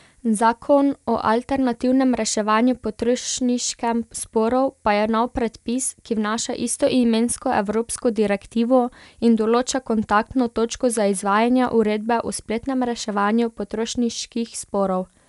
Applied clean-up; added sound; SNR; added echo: none; none; none; none.